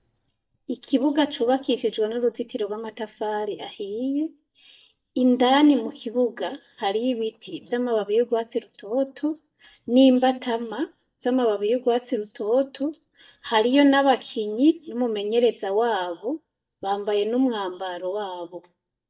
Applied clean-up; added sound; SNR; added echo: neural mask model DeepFilterNet 3.